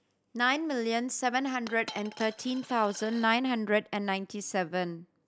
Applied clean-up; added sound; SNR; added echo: none; Coin (dropping); 20 dB; none.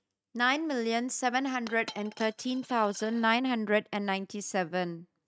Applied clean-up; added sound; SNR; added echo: neural mask model RNNoise.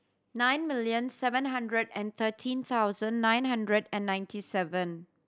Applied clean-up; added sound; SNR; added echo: none; none; none; none.